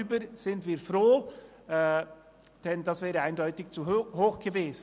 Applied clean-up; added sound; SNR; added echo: none; none; none; none.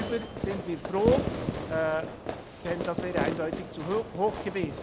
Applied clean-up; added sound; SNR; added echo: none; Fireworks; 3 dB; none.